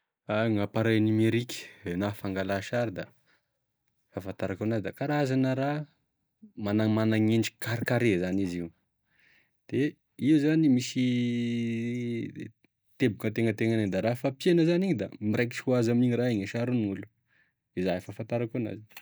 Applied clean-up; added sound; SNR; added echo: none; none; none; none.